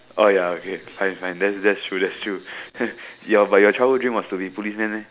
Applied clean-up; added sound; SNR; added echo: none; none; none; none.